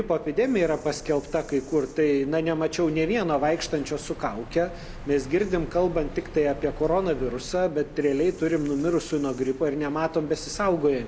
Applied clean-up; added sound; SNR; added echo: none; Bird vocalization, bird call, bird song; 16 dB; none.